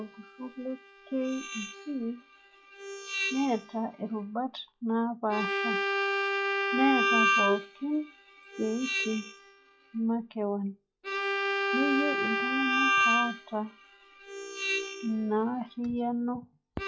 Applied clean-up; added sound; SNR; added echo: classical method log-MMSE.